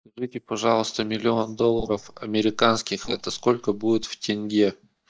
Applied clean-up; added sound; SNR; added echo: neural mask model DeepFilterNet 3.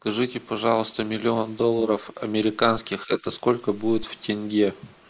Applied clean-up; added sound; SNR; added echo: neural mask model Resemble Enhance denoiser.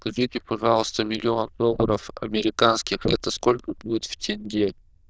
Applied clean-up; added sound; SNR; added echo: neural diffusion model UNIVERSE++.